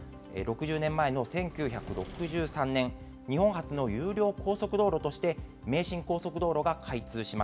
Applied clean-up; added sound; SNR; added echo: none; Engine / Mechanisms; 14 dB; none.